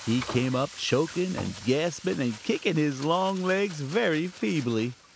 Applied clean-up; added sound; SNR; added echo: none; Frying (food); 16 dB; none.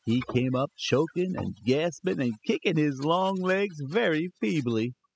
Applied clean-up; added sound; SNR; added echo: classical method spectral subtraction.